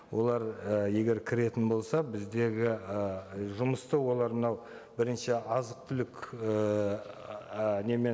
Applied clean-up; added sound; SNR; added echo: none; none; none; none.